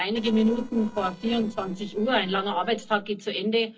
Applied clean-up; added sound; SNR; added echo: neural separator model SepFormer DNS4.